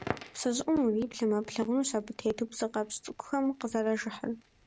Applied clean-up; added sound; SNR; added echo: none; Crackle; 16 dB; none.